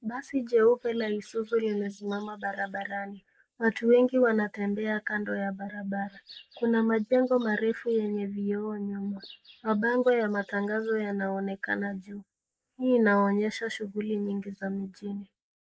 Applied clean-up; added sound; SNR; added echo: neural mask model Resemble Enhance denoiser.